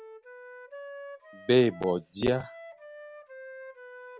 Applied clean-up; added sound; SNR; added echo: none; Wind instrument, woodwind instrument; 15 dB; none.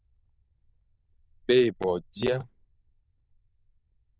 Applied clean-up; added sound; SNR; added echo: neural diffusion model UNIVERSE++.